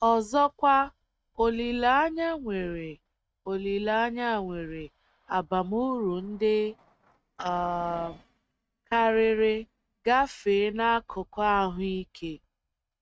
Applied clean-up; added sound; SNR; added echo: neural mask model RNNoise.